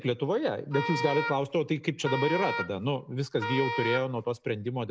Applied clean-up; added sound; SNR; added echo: none; Wind instrument, woodwind instrument; 5 dB; none.